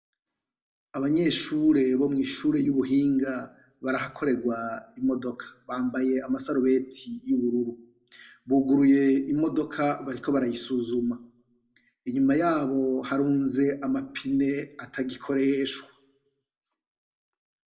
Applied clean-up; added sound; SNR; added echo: none; none; none; reverberation time 0.3 s.